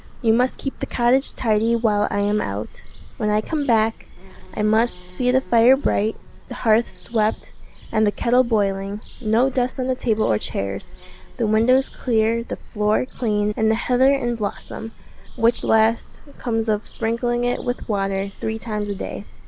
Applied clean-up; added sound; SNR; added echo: none; Bird vocalization, bird call, bird song; 14 dB; none.